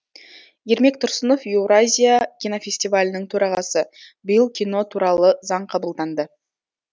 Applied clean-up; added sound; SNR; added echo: none; none; none; none.